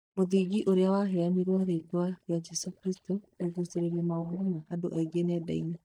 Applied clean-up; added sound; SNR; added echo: neural mask model DeepFilterNet 3.